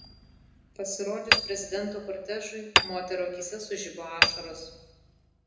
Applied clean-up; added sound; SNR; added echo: none; Hammer; -4 dB; reverberation time 0.9 s.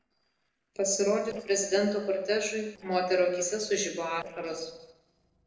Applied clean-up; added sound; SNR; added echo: neural separator model SepFormer DNS4.